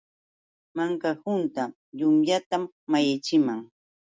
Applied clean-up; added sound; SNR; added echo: none; none; none; none.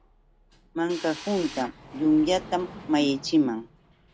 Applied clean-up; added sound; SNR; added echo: none; Sliding door + Drill; 17 dB; none.